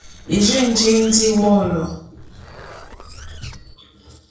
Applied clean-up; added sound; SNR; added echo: neural separator model SepFormer DNS4.